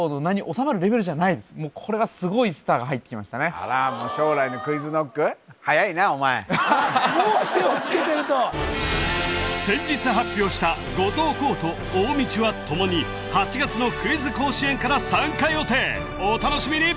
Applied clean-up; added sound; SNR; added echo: none; none; none; none.